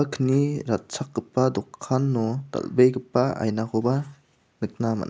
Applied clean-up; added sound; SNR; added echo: none; none; none; none.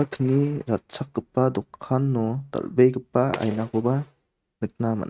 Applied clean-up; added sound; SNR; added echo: neural mask model RNNoise.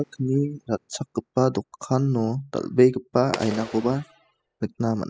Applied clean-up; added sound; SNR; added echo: classical method spectral subtraction.